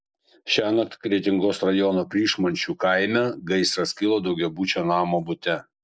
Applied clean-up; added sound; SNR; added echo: none; none; none; none.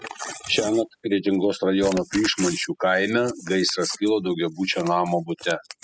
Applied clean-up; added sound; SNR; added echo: classical method spectral subtraction.